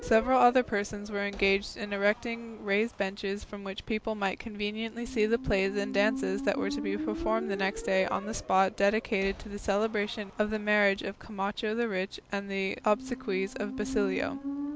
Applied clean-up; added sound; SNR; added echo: none; Squeak; 11 dB; none.